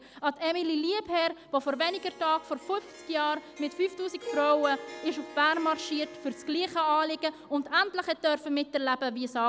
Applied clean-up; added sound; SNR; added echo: none; Harp; 17 dB; none.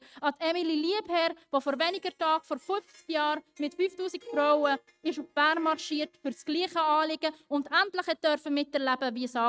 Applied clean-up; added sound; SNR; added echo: neural mask model RNNoise.